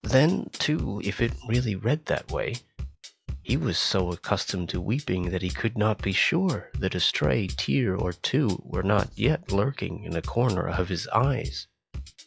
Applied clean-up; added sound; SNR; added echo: classical method log-MMSE.